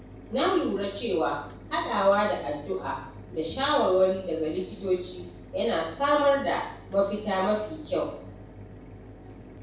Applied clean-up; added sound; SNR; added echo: none; Mechanisms; 17 dB; reverberation time 0.6 s.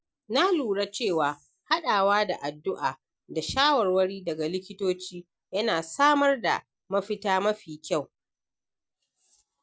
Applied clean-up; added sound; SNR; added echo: none; none; none; none.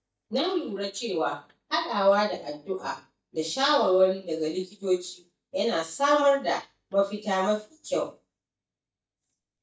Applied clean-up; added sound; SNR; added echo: neural mask model DeepFilterNet 3.